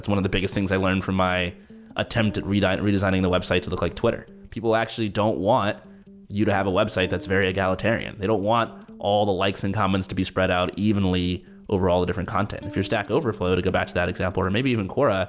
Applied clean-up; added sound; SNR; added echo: none; Electric guitar; 20 dB; none.